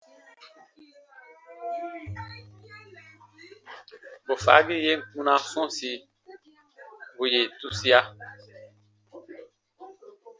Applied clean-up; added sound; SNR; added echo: none; Bowed string instrument; 18 dB; none.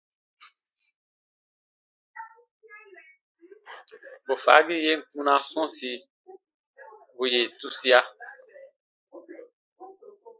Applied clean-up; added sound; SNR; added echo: neural mask model Resemble Enhance denoiser.